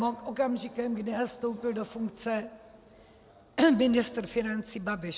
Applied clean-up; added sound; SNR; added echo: none; none; none; none.